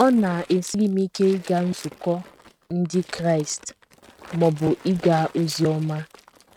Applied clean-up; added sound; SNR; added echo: neural mask model RNNoise.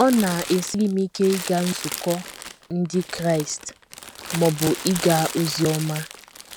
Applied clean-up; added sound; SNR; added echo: none; Crumpling, crinkling; 10 dB; none.